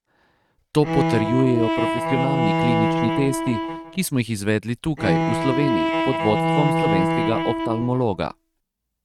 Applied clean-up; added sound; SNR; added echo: neural mask model RNNoise.